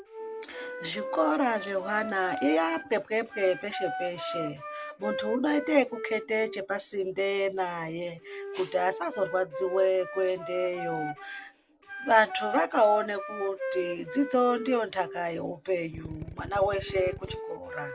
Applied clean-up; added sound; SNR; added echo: none; Wind instrument, woodwind instrument + Drill; 9 dB; none.